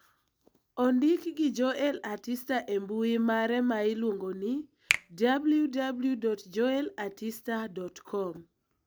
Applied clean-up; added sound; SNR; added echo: none; Finger snapping; 8 dB; none.